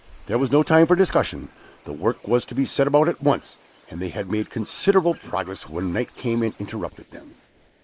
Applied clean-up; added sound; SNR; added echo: neural mask model Resemble Enhance denoiser.